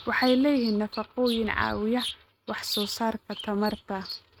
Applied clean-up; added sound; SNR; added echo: neural mask model RNNoise.